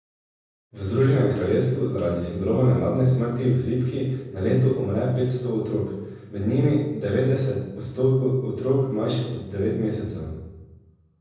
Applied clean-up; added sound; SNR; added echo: none; none; none; reverberation time 1.1 s.